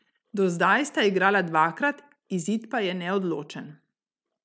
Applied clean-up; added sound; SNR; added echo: none; none; none; none.